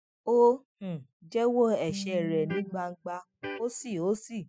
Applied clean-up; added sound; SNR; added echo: classical method spectral subtraction.